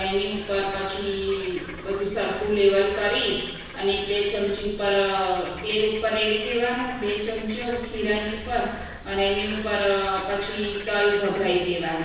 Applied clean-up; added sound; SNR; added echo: none; Bird / Frog; 16 dB; reverberation time 1.1 s.